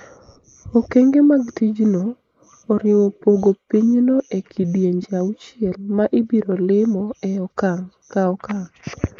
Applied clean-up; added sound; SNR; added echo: neural mask model Resemble Enhance denoiser.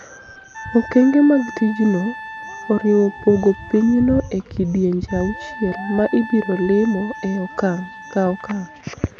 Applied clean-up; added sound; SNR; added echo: none; Wind instrument, woodwind instrument; 16 dB; none.